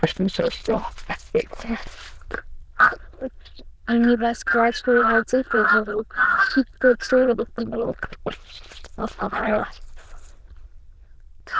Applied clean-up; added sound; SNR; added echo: neural diffusion model UNIVERSE++.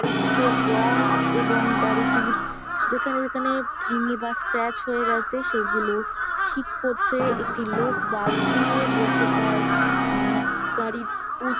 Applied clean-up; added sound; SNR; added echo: none; Brass instrument + Crow; -5 dB; none.